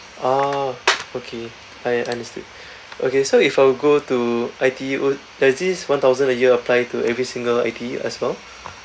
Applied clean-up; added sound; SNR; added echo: none; none; none; none.